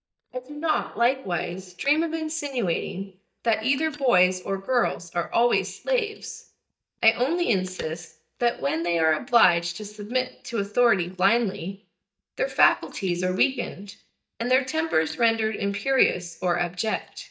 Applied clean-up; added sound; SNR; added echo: neural mask model DeepFilterNet 3.